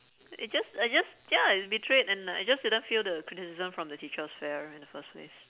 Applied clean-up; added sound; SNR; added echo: none; none; none; none.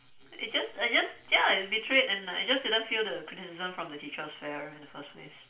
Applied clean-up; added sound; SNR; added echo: none; none; none; reverberation time 0.3 s.